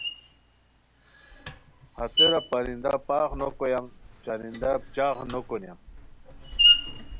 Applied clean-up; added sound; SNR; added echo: none; Screech; -2 dB; none.